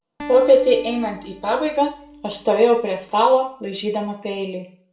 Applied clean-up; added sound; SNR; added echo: none; Acoustic guitar; 18 dB; reverberation time 0.4 s.